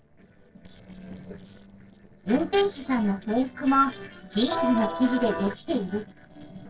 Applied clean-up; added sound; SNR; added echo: neural separator model SepFormer DNS4.